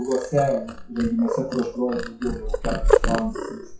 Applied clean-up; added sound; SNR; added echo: classical method WPE with log-MMSE.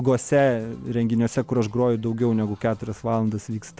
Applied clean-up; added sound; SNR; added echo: none; none; none; none.